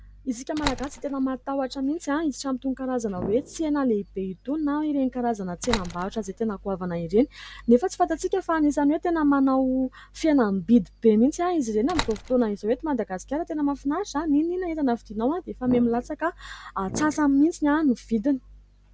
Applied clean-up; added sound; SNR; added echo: none; Brass instrument + Slam; 13 dB; none.